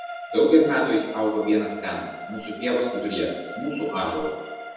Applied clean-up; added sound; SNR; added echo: none; Bowed string instrument; 13 dB; reverberation time 1.1 s.